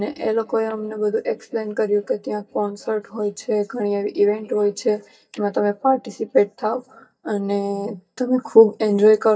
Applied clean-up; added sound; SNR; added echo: neural mask model DeepFilterNet 3.